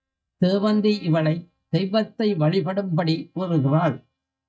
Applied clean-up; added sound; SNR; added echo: neural mask model DeepFilterNet 3.